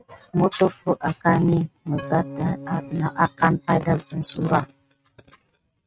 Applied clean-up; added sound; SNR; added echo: neural mask model RNNoise.